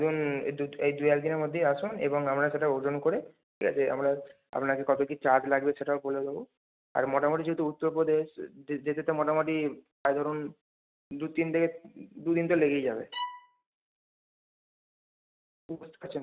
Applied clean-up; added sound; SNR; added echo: neural mask model RNNoise.